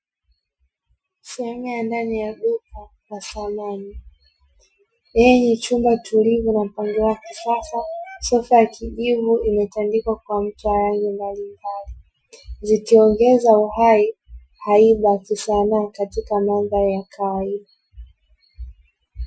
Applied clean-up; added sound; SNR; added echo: classical method Wiener filter.